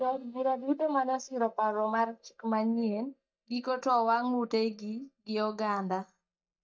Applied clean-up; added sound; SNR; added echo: neural mask model DeepFilterNet 3.